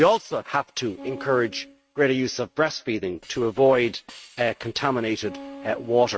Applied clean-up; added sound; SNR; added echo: neural mask model RNNoise.